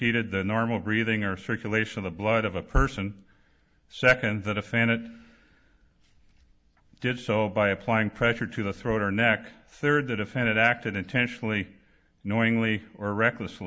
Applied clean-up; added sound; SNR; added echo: none; none; none; none.